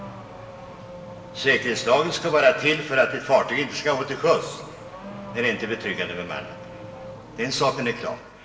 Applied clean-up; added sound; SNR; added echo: none; Accelerating, revving, vroom / Car; 16 dB; reverberation time 1.0 s.